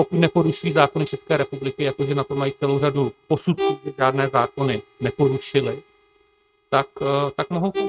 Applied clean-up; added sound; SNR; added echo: neural mask model RNNoise.